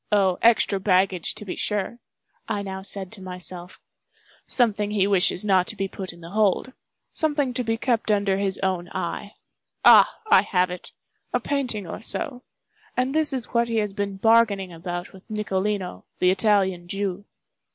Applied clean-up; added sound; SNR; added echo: none; none; none; none.